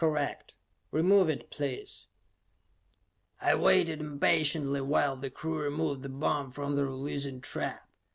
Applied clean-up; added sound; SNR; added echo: none; none; none; none.